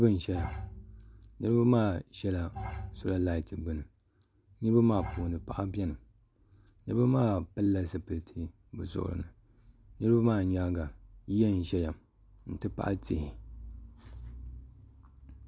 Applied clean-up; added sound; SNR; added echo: none; Bowed string instrument; 11 dB; none.